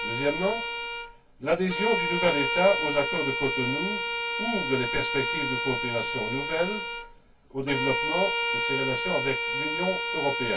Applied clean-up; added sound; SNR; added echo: none; Bowed string instrument; 0 dB; reverberation time 0.1 s.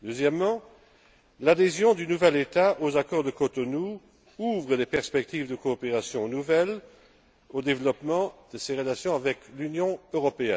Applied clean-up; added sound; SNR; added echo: none; none; none; none.